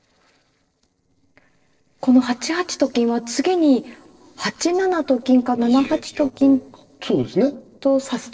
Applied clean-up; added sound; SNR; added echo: neural separator model SepFormer DNS4.